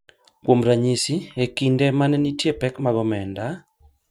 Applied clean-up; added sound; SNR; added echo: none; none; none; none.